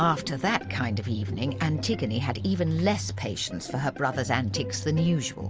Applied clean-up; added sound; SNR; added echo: none; none; none; none.